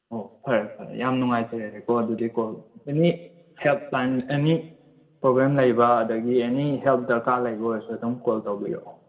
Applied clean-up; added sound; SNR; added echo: none; none; none; reverberation time 0.8 s.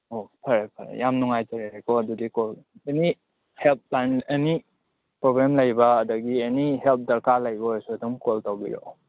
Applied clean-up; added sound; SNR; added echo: none; none; none; none.